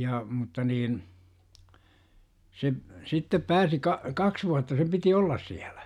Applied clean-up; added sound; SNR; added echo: none; none; none; none.